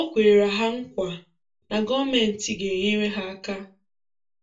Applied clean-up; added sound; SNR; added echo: none; none; none; reverberation time 0.2 s.